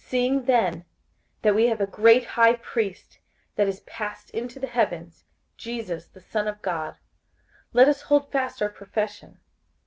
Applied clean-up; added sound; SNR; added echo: none; none; none; none.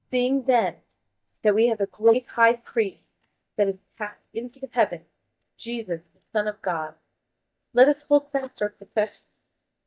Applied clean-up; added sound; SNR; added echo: neural mask model DeepFilterNet 3.